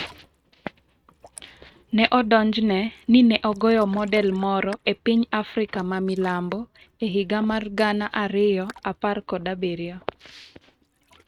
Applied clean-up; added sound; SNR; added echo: neural mask model RNNoise.